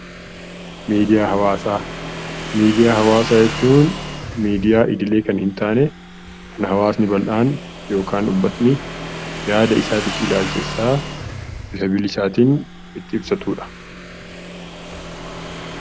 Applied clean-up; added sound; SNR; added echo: none; Motorcycle / Engine; 11 dB; none.